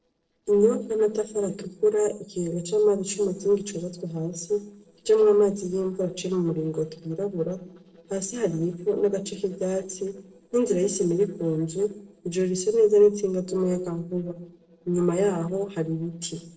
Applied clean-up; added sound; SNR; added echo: neural separator model SepFormer DNS4.